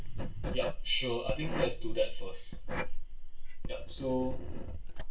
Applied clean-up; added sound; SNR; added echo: none; Writing; -5 dB; reverberation time 0.2 s.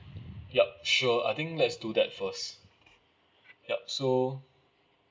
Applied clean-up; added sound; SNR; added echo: none; none; none; none.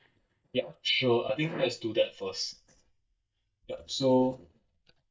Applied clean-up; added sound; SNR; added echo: neural mask model DeepFilterNet 3.